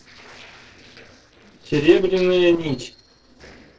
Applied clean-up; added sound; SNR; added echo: neural separator model SepFormer DNS4.